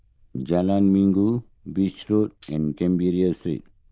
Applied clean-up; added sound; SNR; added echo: neural diffusion model UNIVERSE++.